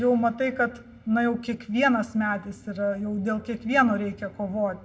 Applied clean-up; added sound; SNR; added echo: none; none; none; reverberation time 0.4 s.